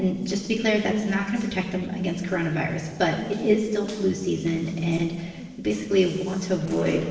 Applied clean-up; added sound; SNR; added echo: neural separator model SepFormer DNS4.